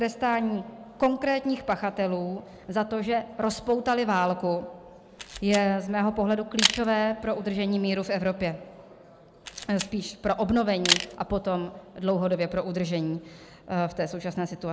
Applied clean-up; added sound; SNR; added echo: none; Camera; 6 dB; none.